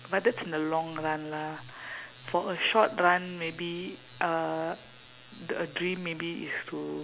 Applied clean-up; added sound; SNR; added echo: none; none; none; none.